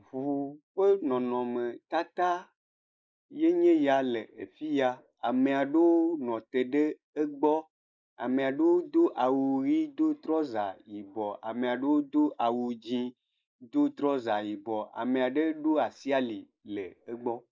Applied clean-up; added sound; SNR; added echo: neural mask model Resemble Enhance denoiser.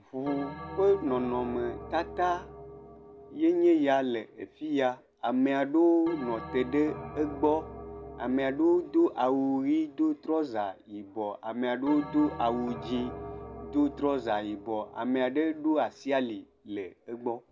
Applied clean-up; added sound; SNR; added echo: none; Bell; 15 dB; none.